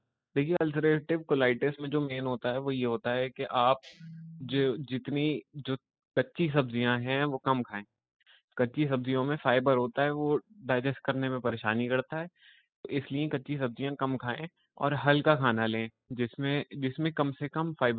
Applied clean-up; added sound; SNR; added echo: classical method spectral subtraction.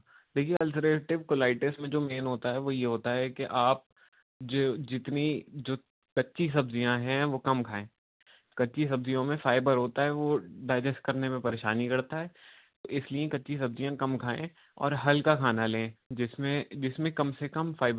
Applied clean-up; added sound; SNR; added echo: none; none; none; none.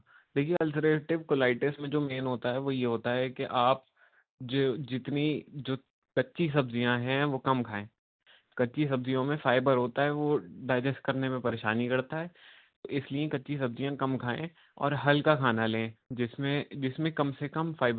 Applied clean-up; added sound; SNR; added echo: neural mask model Resemble Enhance denoiser.